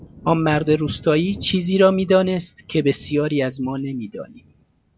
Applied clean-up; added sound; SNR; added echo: none; Thunder / Wind; 19 dB; none.